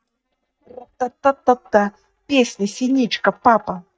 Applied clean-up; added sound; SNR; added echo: neural mask model DeepFilterNet 3.